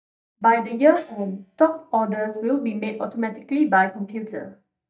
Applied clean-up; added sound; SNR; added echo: neural mask model DeepFilterNet 3.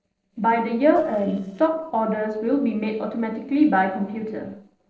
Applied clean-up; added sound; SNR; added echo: neural separator model SepFormer DNS4.